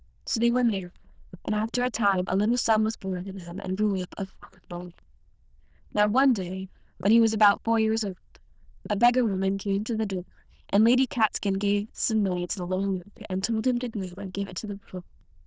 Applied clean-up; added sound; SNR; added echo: neural diffusion model UNIVERSE++.